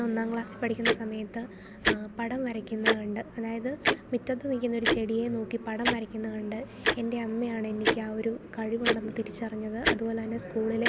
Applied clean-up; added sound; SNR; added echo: none; Tick-tock; 1 dB; none.